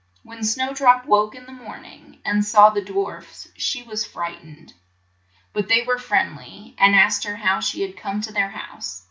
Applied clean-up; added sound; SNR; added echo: none; none; none; none.